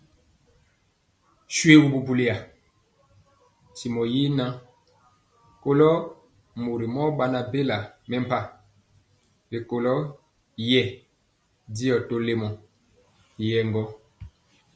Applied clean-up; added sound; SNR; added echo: none; none; none; none.